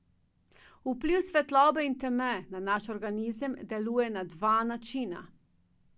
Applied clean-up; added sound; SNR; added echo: none; none; none; none.